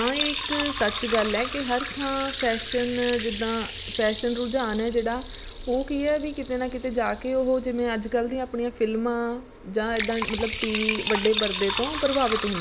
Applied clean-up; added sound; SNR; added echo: none; Liquid; 4 dB; none.